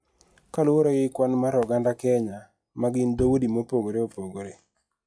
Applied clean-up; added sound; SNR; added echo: classical method log-MMSE.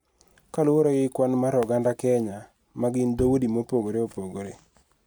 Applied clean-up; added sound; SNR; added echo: none; Bowed string instrument; 14 dB; none.